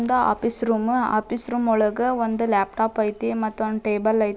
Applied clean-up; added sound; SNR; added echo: none; none; none; none.